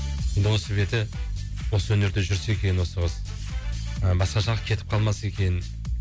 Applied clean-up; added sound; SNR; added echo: none; none; none; none.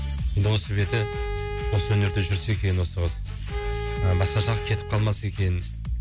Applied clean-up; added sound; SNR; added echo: none; Bowed string instrument; 12 dB; none.